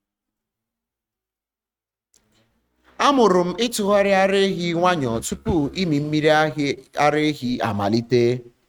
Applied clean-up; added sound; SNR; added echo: neural mask model RNNoise.